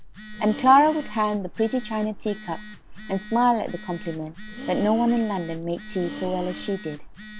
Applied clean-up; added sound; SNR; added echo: none; Breathing + Telephone; 12 dB; none.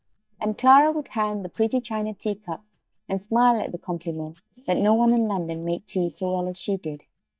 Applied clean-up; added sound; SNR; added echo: neural mask model DeepFilterNet 3.